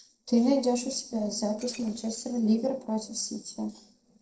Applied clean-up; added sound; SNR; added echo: neural separator model SepFormer DNS4.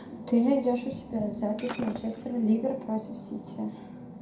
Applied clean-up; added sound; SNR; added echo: none; Shatter; 13 dB; reverberation time 0.5 s.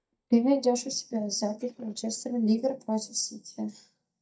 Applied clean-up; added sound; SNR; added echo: neural mask model DeepFilterNet 3.